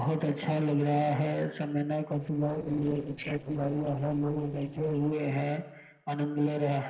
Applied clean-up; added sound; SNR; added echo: neural separator model SepFormer DNS4.